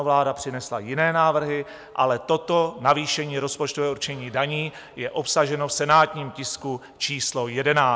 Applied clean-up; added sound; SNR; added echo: none; none; none; none.